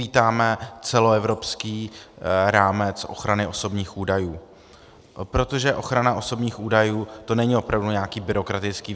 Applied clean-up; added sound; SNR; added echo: none; none; none; none.